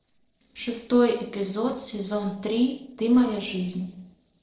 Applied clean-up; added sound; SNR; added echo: neural separator model SepFormer DNS4.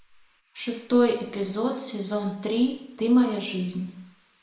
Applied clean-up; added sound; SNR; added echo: neural mask model Resemble Enhance denoiser.